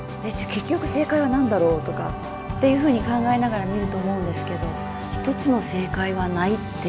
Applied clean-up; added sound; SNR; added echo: none; none; none; none.